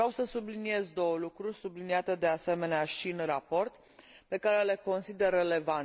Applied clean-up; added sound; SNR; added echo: none; none; none; none.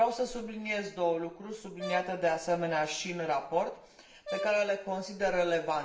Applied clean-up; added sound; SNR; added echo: none; Brass instrument; 12 dB; reverberation time 0.6 s.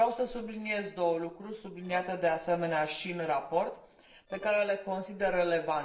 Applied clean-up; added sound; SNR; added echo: neural separator model SepFormer DNS4.